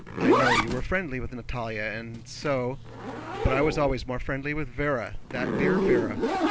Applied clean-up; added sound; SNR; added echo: none; Zipper (clothing); -1 dB; none.